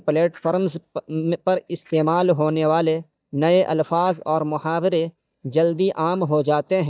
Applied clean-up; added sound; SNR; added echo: neural mask model DeepFilterNet 3.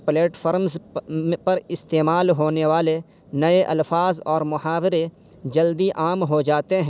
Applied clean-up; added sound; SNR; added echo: none; none; none; none.